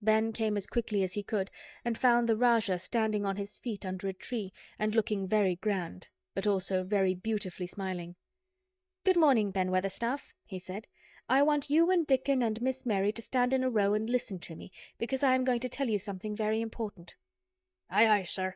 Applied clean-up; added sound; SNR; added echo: neural mask model DeepFilterNet 3.